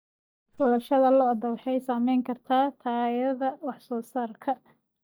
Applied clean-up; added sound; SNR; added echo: neural mask model DeepFilterNet 3.